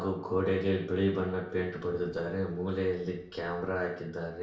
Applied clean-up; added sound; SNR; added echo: neural separator model SepFormer DNS4.